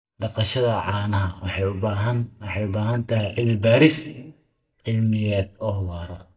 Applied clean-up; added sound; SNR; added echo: neural mask model DeepFilterNet 3.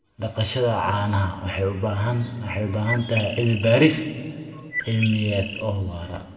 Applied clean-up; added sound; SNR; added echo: none; Bird; 11 dB; reverberation time 1.7 s.